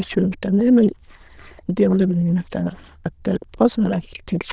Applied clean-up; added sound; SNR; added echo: neural diffusion model UNIVERSE++.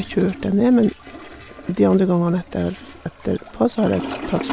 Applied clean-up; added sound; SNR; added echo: none; Toilet flush; 14 dB; none.